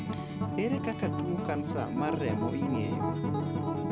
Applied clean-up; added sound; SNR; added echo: none; Acoustic guitar; -3 dB; none.